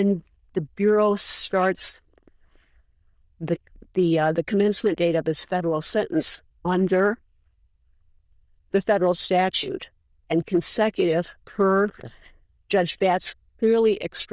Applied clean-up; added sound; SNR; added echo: neural diffusion model UNIVERSE++.